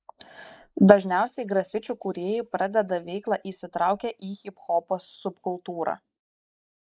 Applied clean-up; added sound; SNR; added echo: neural mask model Resemble Enhance denoiser.